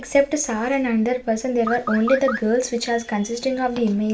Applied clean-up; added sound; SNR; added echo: none; Car; 9 dB; reverberation time 0.5 s.